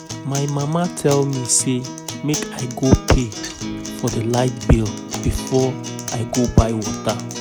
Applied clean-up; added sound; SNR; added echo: none; Acoustic guitar; 9 dB; none.